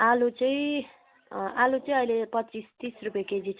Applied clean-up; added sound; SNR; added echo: none; none; none; none.